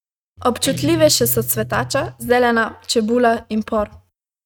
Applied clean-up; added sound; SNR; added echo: neural mask model RNNoise.